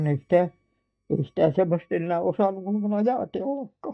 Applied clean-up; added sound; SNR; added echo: neural mask model DeepFilterNet 3.